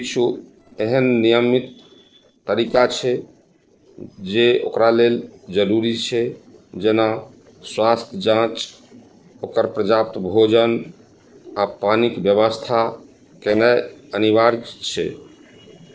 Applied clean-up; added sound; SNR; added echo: neural separator model SepFormer DNS4.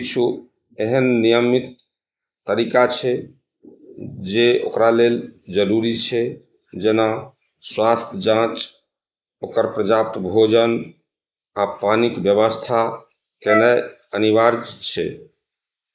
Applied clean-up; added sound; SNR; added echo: neural mask model Resemble Enhance denoiser.